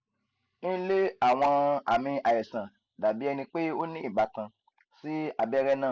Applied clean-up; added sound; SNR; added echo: none; none; none; none.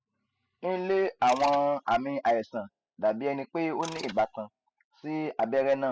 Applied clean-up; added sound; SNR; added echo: classical method spectral subtraction.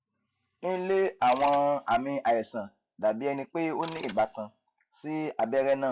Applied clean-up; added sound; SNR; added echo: classical method log-MMSE.